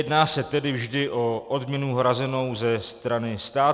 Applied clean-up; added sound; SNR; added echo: none; none; none; none.